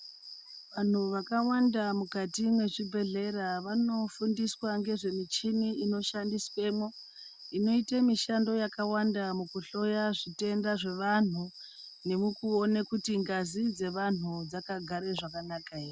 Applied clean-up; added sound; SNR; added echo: none; Cricket; 18 dB; none.